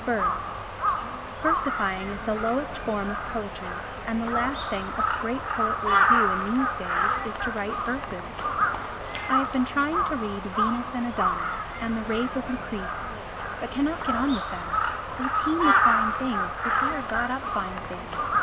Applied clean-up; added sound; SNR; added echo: none; Crow; -3 dB; none.